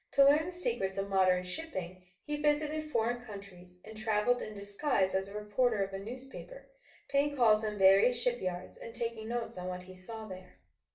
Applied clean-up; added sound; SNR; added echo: none; none; none; reverberation time 0.3 s.